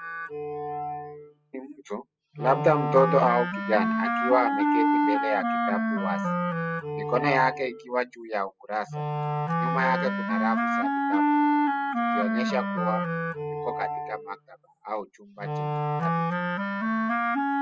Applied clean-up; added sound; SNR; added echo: classical method spectral subtraction.